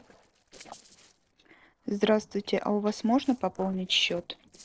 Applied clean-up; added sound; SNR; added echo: neural separator model SepFormer DNS4.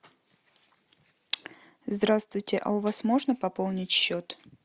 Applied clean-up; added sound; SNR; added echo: none; none; none; none.